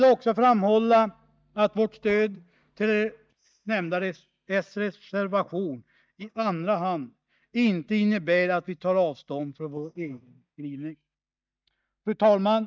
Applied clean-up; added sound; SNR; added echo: neural mask model DeepFilterNet 3.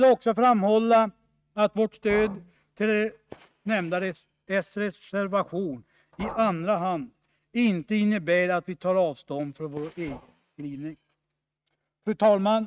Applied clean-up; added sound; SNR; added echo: neural mask model RNNoise.